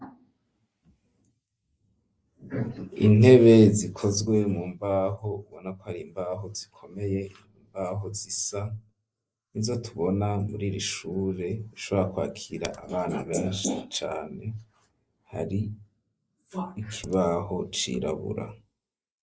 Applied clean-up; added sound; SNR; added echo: neural mask model Resemble Enhance denoiser.